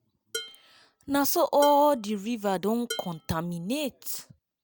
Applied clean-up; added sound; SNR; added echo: none; Dishes, pots, and pans; 15 dB; none.